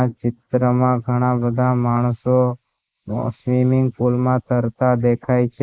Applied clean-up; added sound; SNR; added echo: neural mask model Resemble Enhance denoiser.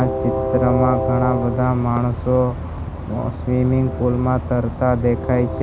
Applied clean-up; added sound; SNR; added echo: none; Train; 5 dB; none.